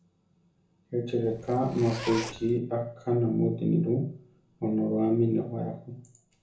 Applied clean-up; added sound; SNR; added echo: none; Zipper (clothing); 11 dB; reverberation time 0.7 s.